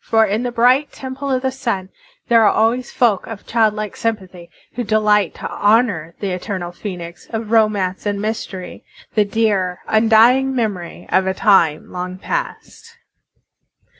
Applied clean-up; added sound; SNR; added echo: none; none; none; none.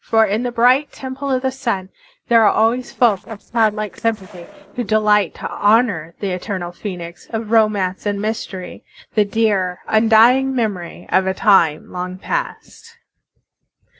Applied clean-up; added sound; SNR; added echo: neural separator model SepFormer DNS4.